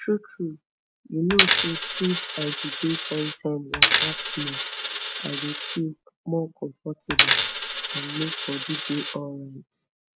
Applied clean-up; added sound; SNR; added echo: none; Coin (dropping); -4 dB; none.